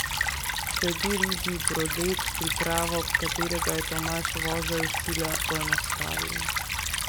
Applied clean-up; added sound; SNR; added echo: none; Stream / Trickle, dribble; -4 dB; none.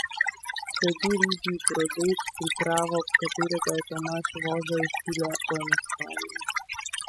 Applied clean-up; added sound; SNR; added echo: classical method spectral subtraction.